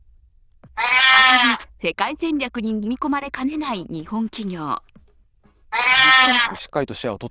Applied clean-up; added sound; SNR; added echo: neural diffusion model UNIVERSE++.